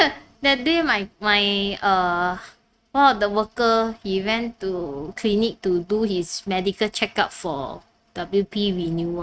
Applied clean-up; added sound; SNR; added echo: neural mask model RNNoise.